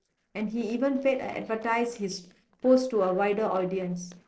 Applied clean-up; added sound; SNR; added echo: neural separator model SepFormer DNS4.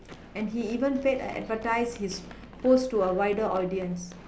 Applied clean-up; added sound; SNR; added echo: none; Run; 19 dB; none.